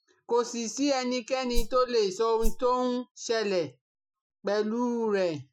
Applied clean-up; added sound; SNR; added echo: classical method Wiener filter.